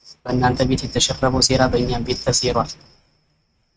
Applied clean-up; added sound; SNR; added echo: neural mask model RNNoise.